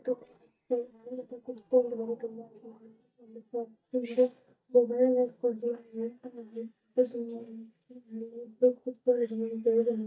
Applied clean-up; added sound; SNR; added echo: neural mask model DeepFilterNet 3.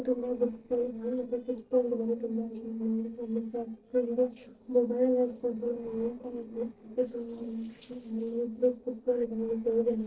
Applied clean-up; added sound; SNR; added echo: neural separator model SepFormer DNS4.